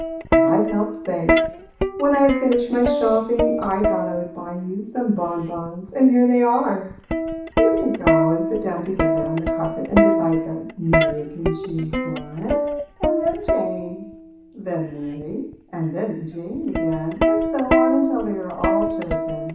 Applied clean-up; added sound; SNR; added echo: none; Plucked string instrument; 0 dB; reverberation time 0.7 s.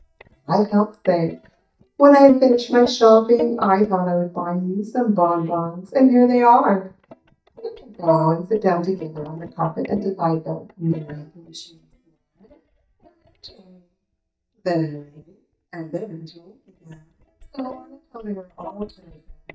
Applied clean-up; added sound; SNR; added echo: neural mask model DeepFilterNet 3.